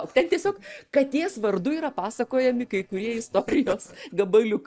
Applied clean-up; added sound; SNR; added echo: neural separator model SepFormer DNS4.